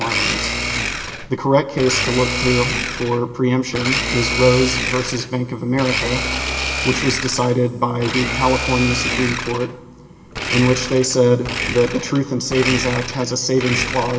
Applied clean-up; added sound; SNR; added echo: none; Domestic sounds, home sounds; 4 dB; reverberation time 0.8 s.